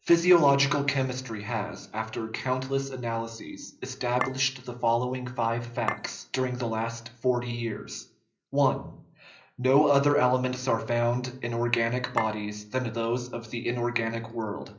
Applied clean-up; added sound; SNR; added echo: none; Chink, clink; 7 dB; reverberation time 0.5 s.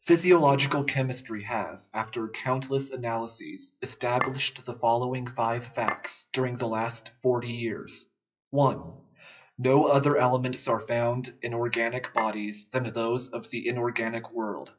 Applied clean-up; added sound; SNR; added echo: classical method WPE with log-MMSE.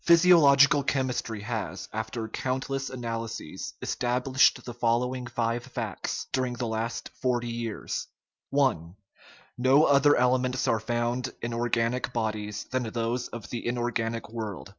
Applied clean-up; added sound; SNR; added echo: none; none; none; none.